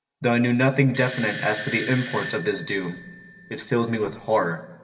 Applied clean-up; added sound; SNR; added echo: none; Bell / Doorbell; 13 dB; reverberation time 2.3 s.